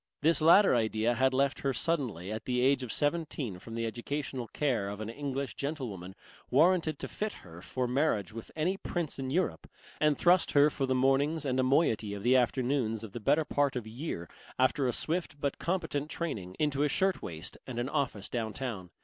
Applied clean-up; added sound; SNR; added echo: none; none; none; none.